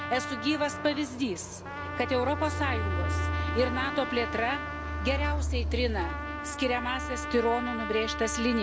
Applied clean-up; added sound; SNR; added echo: none; Fixed-wing aircraft, airplane + Trumpet; 2 dB; none.